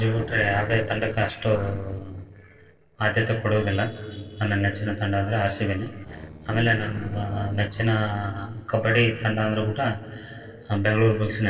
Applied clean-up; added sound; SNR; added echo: neural separator model SepFormer DNS4.